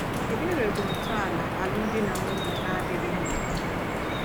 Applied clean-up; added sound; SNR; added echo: none; Drip; -4 dB; none.